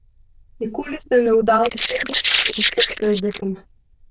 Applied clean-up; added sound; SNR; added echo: neural diffusion model UNIVERSE++.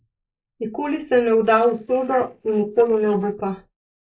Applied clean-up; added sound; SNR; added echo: neural mask model Resemble Enhance denoiser.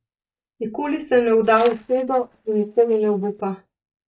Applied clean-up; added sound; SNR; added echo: neural mask model DeepFilterNet 3.